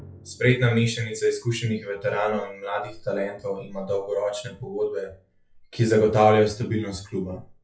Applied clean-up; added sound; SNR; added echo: classical method WPE with log-MMSE.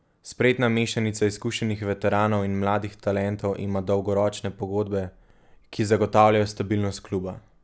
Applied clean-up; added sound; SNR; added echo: none; none; none; none.